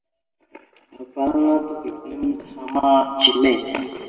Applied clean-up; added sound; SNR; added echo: none; none; none; reverberation time 2.1 s.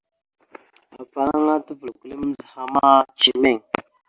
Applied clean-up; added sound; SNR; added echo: none; none; none; none.